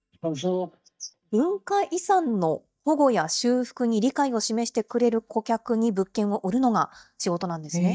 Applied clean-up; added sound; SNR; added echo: neural mask model DeepFilterNet 3.